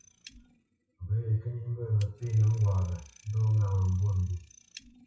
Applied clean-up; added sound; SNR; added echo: classical method WPE with log-MMSE.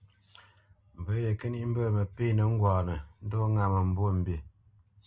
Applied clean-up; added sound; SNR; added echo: none; none; none; none.